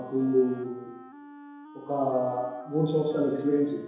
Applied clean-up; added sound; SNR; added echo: none; Wind instrument, woodwind instrument; 19 dB; reverberation time 1.0 s.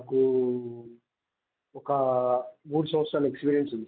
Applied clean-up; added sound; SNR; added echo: none; none; none; none.